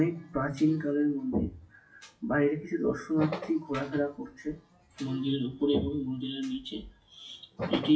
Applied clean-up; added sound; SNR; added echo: classical method WPE with log-MMSE.